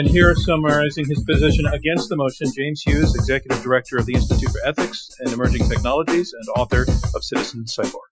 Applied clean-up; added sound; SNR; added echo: classical method Wiener filter.